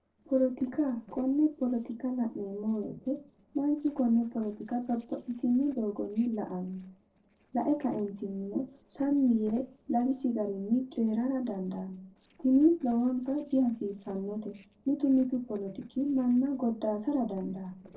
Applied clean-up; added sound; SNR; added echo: neural separator model SepFormer DNS4.